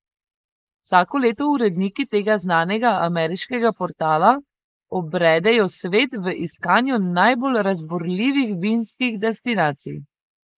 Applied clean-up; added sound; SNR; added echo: neural mask model Resemble Enhance denoiser.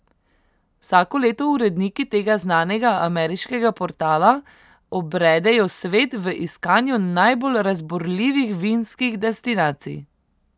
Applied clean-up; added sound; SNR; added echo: none; none; none; none.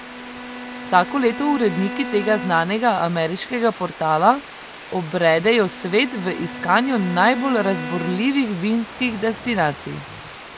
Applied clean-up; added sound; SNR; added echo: none; Bowed string instrument + Water; 12 dB; none.